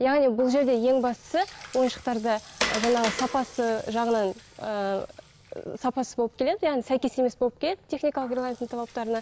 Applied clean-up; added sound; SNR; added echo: none; Water; 13 dB; none.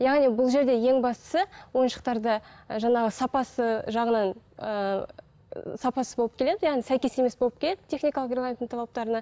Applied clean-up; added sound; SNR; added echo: none; none; none; none.